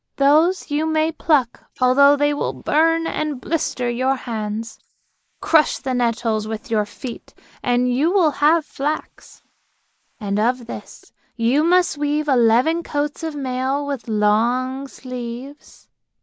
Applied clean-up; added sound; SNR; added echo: neural mask model Resemble Enhance denoiser.